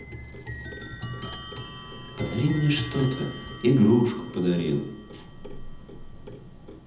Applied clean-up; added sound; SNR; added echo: none; Clock; 9 dB; reverberation time 0.8 s.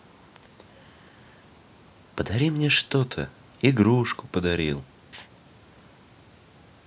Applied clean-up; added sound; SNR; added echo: none; none; none; none.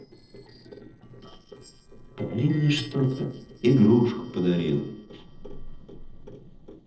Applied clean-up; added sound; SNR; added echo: neural separator model SepFormer DNS4.